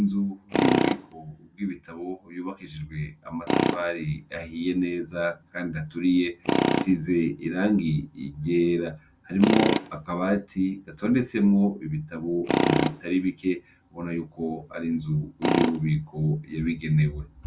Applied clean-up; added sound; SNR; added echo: none; Tools; 4 dB; none.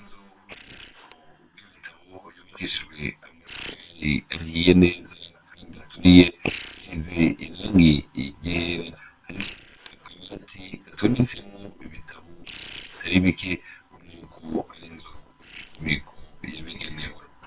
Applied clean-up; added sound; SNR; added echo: neural separator model SepFormer WHAM!.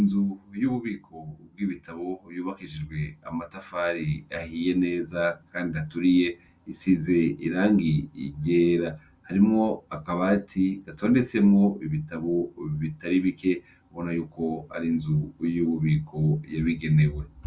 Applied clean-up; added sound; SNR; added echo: none; none; none; none.